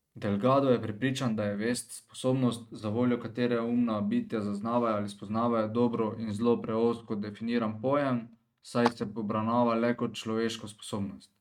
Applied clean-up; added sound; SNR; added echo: neural mask model RNNoise.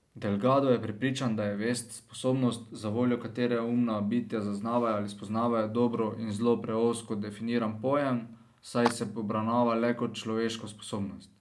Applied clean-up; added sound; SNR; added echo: none; Clapping; 11 dB; none.